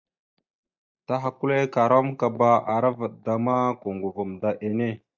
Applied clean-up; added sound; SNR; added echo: neural mask model DeepFilterNet 3.